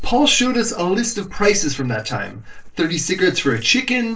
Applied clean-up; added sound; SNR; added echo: neural separator model SepFormer DNS4.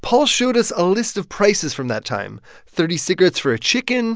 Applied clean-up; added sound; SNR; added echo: none; none; none; none.